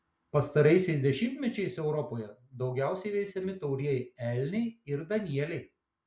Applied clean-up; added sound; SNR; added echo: none; none; none; none.